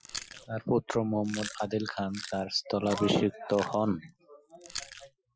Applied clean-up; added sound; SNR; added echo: classical method Wiener filter.